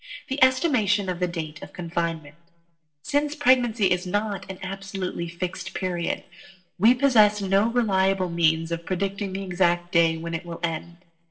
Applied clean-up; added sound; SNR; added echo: none; none; none; reverberation time 0.4 s.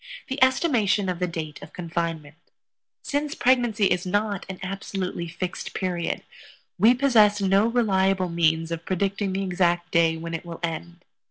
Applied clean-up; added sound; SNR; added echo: none; none; none; none.